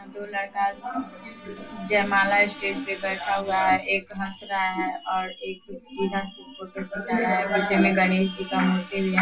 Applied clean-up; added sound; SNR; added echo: none; Screech; 20 dB; reverberation time 0.1 s.